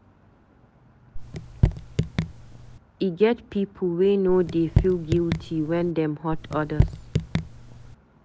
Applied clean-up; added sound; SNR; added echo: none; Raindrop / Drip; 0 dB; none.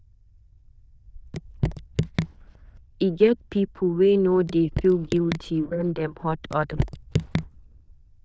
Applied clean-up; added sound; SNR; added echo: neural diffusion model UNIVERSE++.